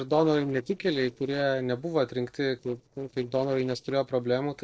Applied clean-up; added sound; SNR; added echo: neural separator model SepFormer DNS4.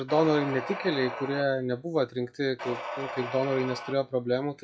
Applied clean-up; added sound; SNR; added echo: classical method log-MMSE.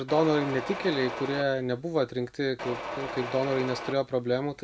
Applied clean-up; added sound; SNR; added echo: none; Mechanisms; 7 dB; none.